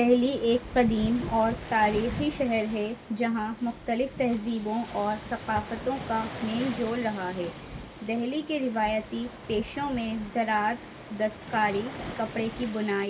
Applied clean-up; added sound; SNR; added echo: none; Waves, surf; 14 dB; reverberation time 0.2 s.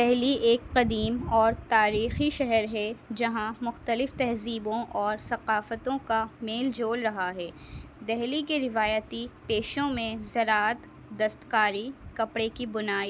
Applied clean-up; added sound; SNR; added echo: none; none; none; none.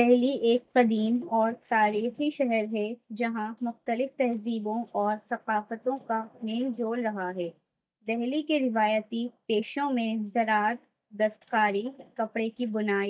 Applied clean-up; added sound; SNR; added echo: neural mask model DeepFilterNet 3.